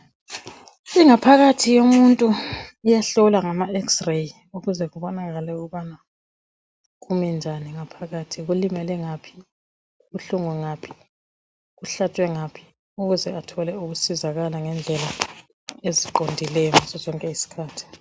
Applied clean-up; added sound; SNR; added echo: none; none; none; none.